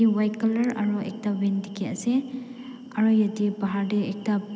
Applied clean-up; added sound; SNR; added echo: none; none; none; none.